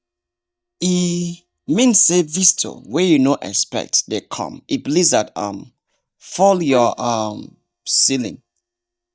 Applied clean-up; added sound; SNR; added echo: neural mask model DeepFilterNet 3.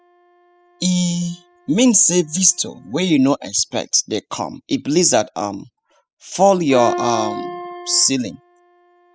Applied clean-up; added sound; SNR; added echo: classical method spectral subtraction.